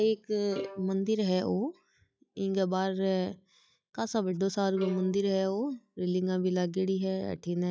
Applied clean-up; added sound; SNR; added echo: classical method log-MMSE.